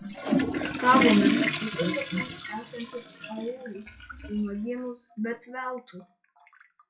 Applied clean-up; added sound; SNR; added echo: classical method WPE with log-MMSE.